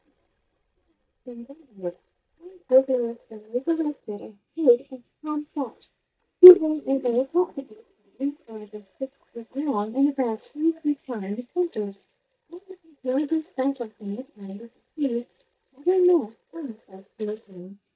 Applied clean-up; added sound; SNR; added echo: neural mask model DeepFilterNet 3.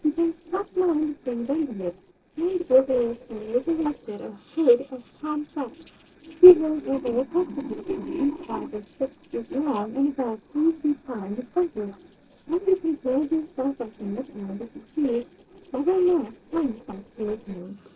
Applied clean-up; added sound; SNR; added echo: neural separator model SepFormer DNS4.